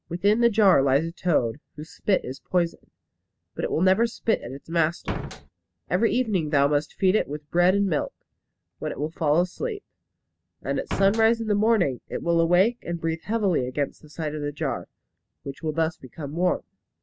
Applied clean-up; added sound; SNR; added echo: none; Slam; 6 dB; none.